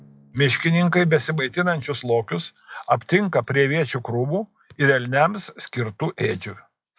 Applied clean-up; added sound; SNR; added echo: classical method log-MMSE.